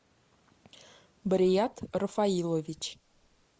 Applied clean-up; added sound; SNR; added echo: neural mask model Resemble Enhance denoiser.